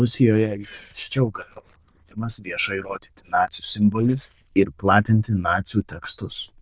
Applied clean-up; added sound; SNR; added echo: neural diffusion model UNIVERSE++.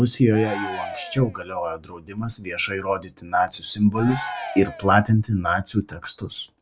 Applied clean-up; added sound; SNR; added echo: none; Cheering; 13 dB; none.